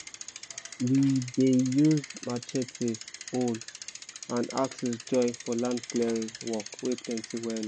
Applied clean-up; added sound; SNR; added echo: none; Bicycle; 14 dB; none.